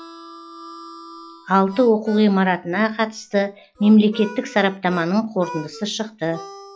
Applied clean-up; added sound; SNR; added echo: classical method log-MMSE.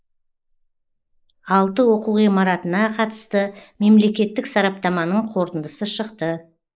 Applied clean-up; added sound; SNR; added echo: neural mask model Resemble Enhance denoiser.